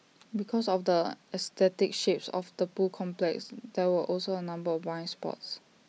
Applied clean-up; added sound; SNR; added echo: none; none; none; none.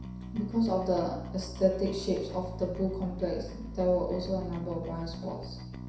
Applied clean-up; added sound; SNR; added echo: none; Bass guitar; 9 dB; reverberation time 0.7 s.